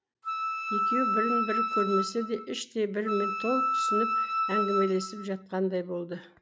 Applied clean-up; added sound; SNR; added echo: none; Wind instrument, woodwind instrument; -2 dB; none.